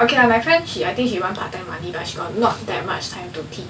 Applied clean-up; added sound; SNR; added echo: none; none; none; none.